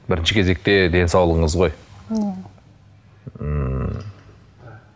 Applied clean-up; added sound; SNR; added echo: none; none; none; none.